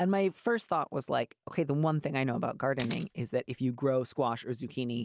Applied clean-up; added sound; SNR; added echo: none; Camera; 10 dB; none.